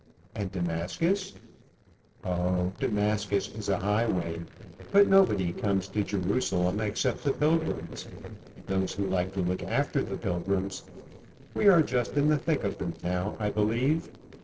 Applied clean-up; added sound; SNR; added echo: neural separator model SepFormer DNS4.